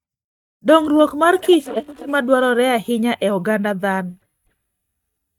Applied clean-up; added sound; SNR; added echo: neural mask model DeepFilterNet 3.